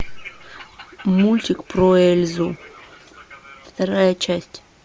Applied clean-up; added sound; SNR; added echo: none; none; none; none.